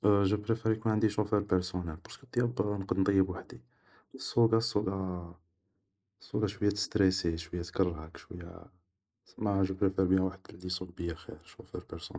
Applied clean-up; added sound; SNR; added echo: neural mask model Resemble Enhance denoiser.